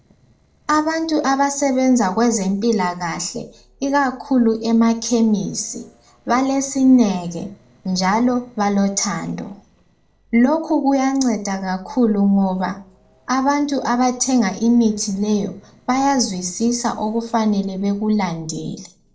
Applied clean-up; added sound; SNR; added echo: neural separator model SepFormer DNS4.